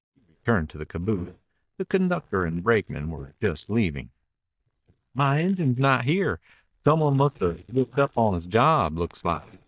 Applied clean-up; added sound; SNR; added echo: neural mask model DeepFilterNet 3.